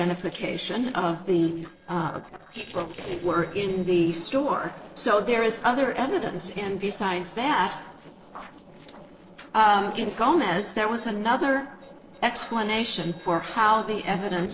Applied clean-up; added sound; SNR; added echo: neural separator model SepFormer DNS4.